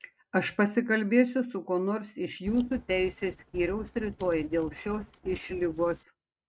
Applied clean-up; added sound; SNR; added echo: neural mask model RNNoise.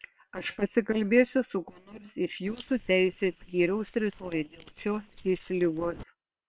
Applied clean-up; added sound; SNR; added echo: neural separator model SepFormer WHAM!.